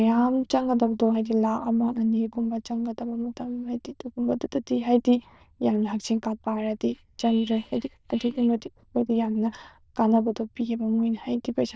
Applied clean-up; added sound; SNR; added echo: neural diffusion model UNIVERSE++.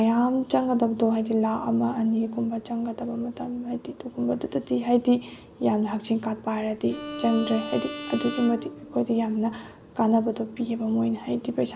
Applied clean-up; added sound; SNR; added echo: none; Bowed string instrument; 11 dB; none.